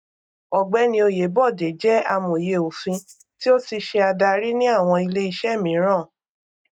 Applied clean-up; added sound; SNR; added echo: neural mask model DeepFilterNet 3.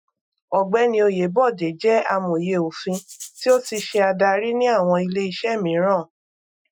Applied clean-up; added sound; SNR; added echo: classical method Wiener filter.